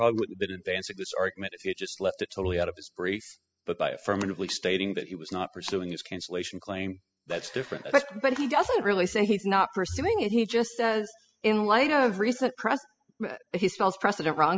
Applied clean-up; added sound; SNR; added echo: classical method spectral subtraction.